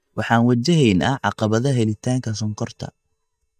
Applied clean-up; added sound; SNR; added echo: neural mask model DeepFilterNet 3.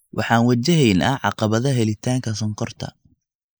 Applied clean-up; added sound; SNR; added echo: neural mask model Resemble Enhance denoiser.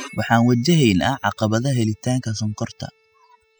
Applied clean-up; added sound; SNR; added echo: classical method spectral subtraction.